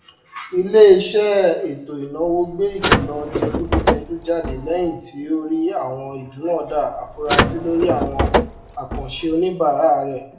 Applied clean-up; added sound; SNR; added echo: none; Car; 2 dB; reverberation time 0.5 s.